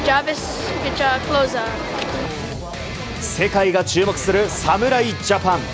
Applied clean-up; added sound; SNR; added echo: none; none; none; none.